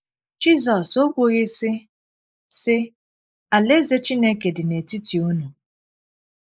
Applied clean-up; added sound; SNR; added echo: neural mask model Resemble Enhance denoiser.